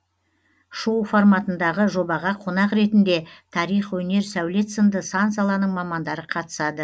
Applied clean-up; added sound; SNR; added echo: none; none; none; none.